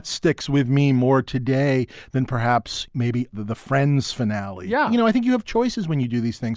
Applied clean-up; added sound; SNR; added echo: none; none; none; none.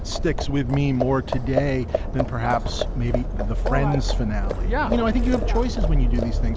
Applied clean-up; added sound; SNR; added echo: none; Livestock, farm animals, working animals; -2 dB; none.